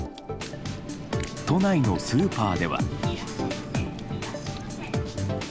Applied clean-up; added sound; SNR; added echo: none; Chewing, mastication + Train / Breathing; 19 dB; none.